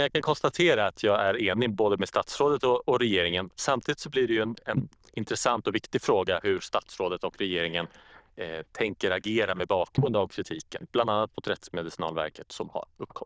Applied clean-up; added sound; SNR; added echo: neural diffusion model UNIVERSE++.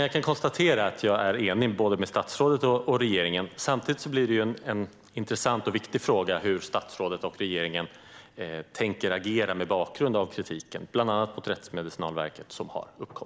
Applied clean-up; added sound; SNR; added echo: none; none; none; none.